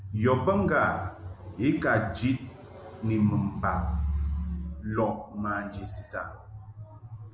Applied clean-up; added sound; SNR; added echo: none; none; none; none.